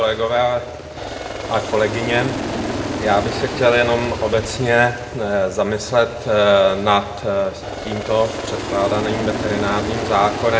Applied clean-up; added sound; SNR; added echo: none; Aircraft; 7 dB; reverberation time 0.9 s.